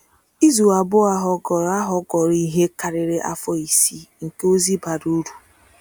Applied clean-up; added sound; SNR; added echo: none; none; none; none.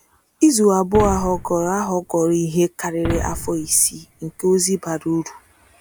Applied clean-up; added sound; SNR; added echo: none; Boom; 10 dB; none.